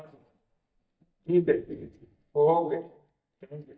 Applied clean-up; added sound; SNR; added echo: neural mask model DeepFilterNet 3.